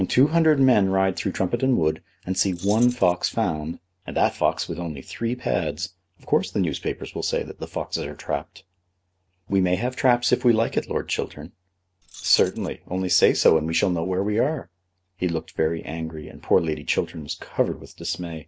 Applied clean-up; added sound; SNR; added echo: none; Keys jangling; 17 dB; none.